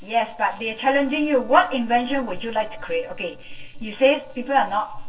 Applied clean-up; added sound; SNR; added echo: neural separator model SepFormer DNS4.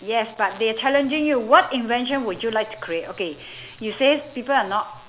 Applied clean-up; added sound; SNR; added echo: none; none; none; none.